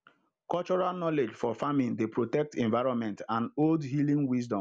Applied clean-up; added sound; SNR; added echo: none; none; none; none.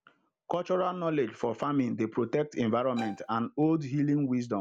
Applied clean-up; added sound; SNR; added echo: none; Bowed string instrument; 12 dB; none.